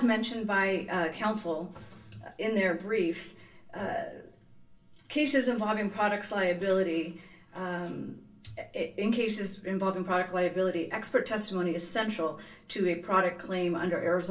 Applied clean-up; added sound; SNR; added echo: none; none; none; reverberation time 0.2 s.